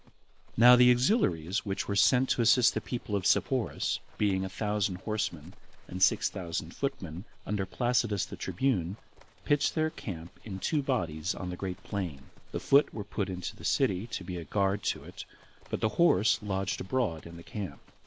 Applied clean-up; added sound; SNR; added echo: none; Livestock, farm animals, working animals; 20 dB; none.